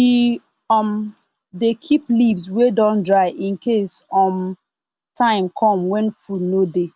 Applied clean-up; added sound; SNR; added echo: none; none; none; none.